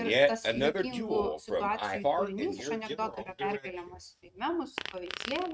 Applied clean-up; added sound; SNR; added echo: neural mask model RNNoise.